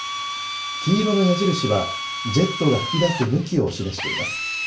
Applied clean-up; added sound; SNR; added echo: none; Drill; 6 dB; reverberation time 0.3 s.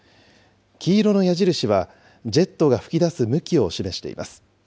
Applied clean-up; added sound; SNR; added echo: none; none; none; none.